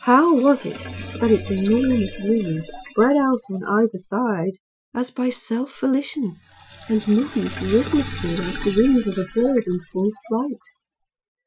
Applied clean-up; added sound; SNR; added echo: classical method Wiener filter.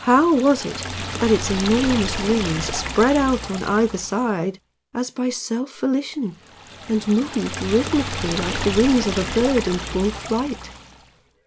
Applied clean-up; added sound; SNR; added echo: none; Liquid; 8 dB; none.